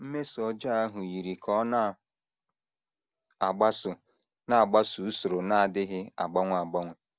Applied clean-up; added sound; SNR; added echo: none; none; none; none.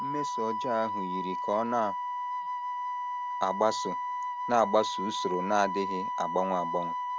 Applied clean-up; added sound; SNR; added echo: none; Wind instrument, woodwind instrument; 2 dB; none.